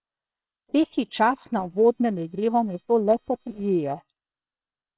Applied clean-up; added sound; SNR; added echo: neural separator model SepFormer WHAM!.